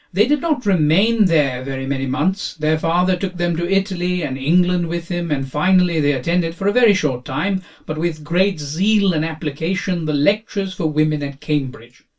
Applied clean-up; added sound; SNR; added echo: none; none; none; reverberation time 0.2 s.